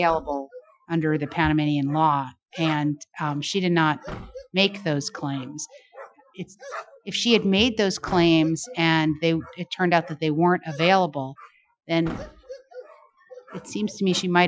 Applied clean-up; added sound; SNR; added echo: classical method Wiener filter.